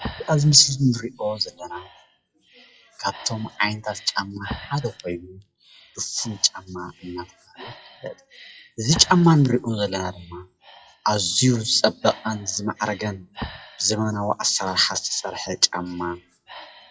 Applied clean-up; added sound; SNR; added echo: classical method WPE with log-MMSE.